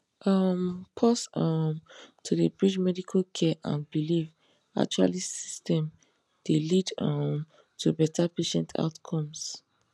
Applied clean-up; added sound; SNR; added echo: none; none; none; none.